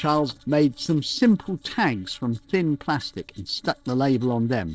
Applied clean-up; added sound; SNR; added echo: neural separator model SepFormer DNS4.